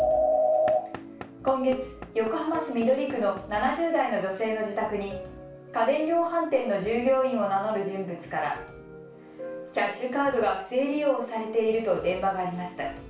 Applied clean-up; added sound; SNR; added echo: none; Knock / Wood; 19 dB; reverberation time 0.4 s.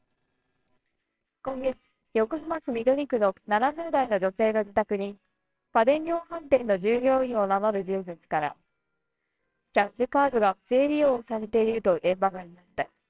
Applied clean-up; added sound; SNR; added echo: neural separator model SepFormer WHAMR!.